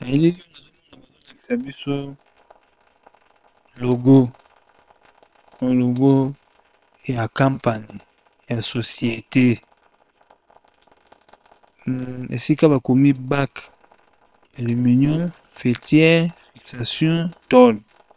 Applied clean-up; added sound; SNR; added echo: neural separator model SepFormer WHAM!.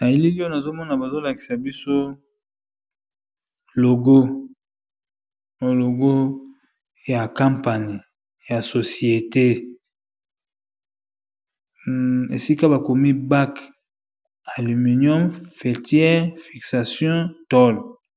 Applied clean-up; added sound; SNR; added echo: none; none; none; none.